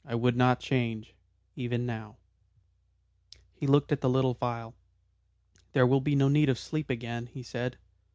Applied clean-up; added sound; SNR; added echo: none; none; none; none.